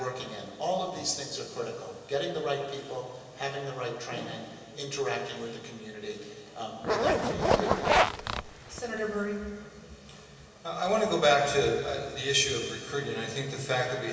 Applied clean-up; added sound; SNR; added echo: none; Zipper (clothing); -4 dB; reverberation time 2.3 s.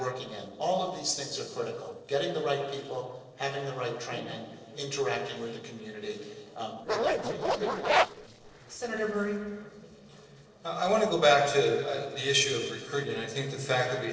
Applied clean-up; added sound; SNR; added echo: neural separator model SepFormer DNS4.